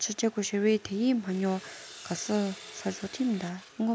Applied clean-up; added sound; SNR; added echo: none; Sawing; 18 dB; none.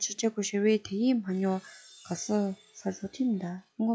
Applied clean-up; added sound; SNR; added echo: classical method log-MMSE.